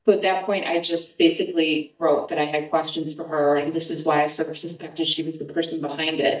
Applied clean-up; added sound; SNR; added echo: neural mask model DeepFilterNet 3.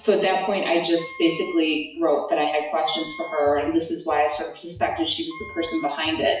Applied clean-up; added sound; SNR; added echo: classical method WPE with log-MMSE.